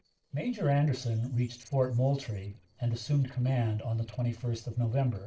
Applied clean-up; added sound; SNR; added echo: neural separator model SepFormer DNS4.